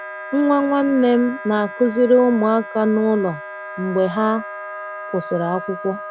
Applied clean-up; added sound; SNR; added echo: none; Wind instrument, woodwind instrument; 13 dB; none.